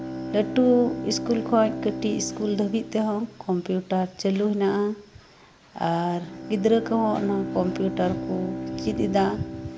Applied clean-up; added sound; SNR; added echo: none; Bowed string instrument; 9 dB; none.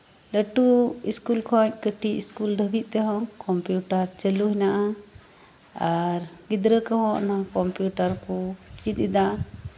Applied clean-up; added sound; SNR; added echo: none; none; none; none.